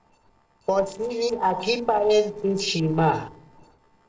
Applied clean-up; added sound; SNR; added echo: neural separator model SepFormer DNS4.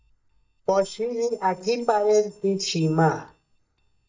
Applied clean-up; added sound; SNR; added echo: neural mask model DeepFilterNet 3.